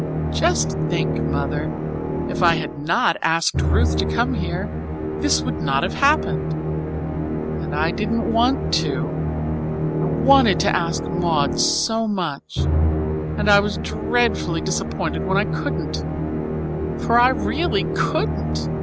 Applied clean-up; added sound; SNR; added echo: none; Musical instrument; 0 dB; none.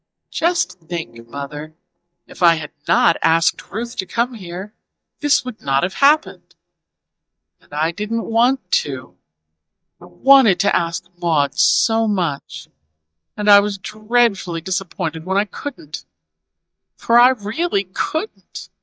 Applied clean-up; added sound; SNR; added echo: neural mask model DeepFilterNet 3.